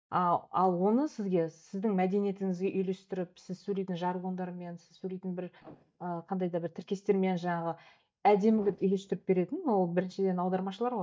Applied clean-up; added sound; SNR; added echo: neural mask model DeepFilterNet 3.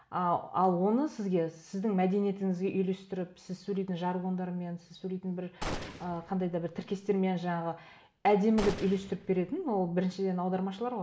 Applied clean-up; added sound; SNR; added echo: none; Gunshot, gunfire; 10 dB; none.